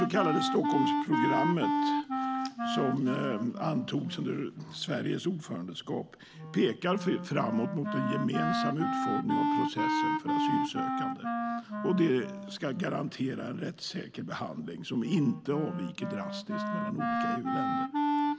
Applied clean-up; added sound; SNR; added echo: none; Wind instrument, woodwind instrument; 0 dB; none.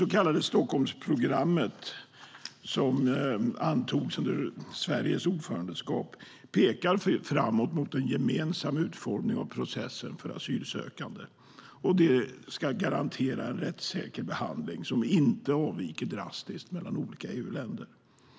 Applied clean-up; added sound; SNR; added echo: none; none; none; none.